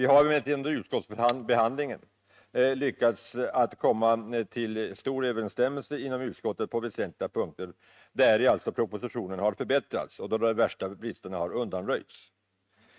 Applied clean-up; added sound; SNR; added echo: neural mask model RNNoise.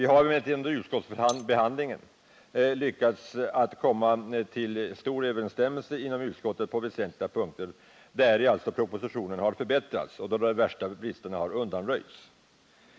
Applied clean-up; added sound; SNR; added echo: neural mask model Resemble Enhance denoiser.